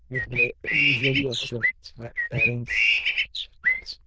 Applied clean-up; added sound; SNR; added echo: neural diffusion model UNIVERSE++.